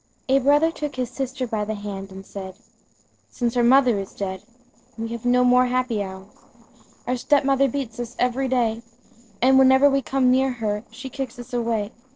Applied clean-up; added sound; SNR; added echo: neural separator model SepFormer DNS4.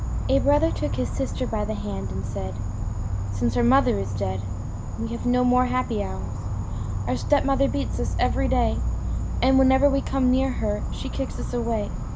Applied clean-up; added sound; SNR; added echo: none; Insect; 1 dB; none.